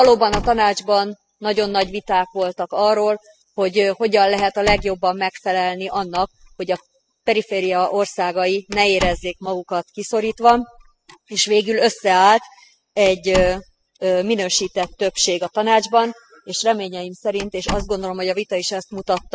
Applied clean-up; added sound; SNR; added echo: classical method spectral subtraction.